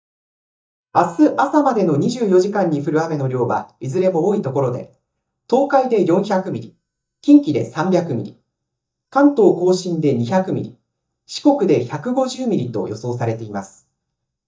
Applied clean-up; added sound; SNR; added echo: neural mask model DeepFilterNet 3.